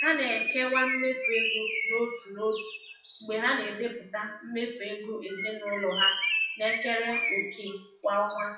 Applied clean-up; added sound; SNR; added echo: classical method WPE with log-MMSE.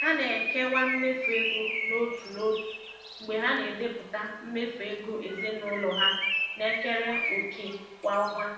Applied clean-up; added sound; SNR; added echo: none; Bird; 3 dB; reverberation time 0.8 s.